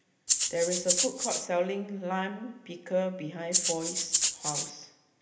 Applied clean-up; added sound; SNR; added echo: none; Rattle (instrument); -5 dB; reverberation time 0.8 s.